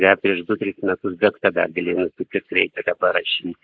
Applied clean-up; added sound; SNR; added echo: neural mask model Resemble Enhance denoiser.